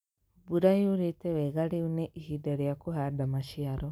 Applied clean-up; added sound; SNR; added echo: none; none; none; none.